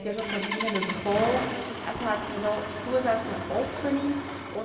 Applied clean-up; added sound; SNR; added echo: none; Engine starting; 6 dB; reverberation time 1.9 s.